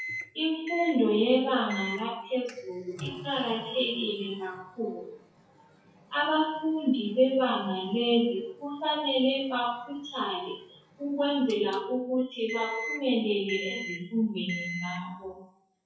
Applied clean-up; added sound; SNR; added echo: classical method WPE with log-MMSE.